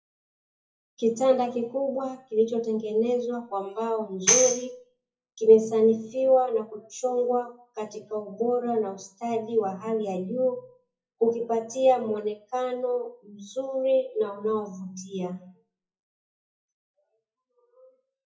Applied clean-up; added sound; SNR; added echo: classical method WPE with log-MMSE.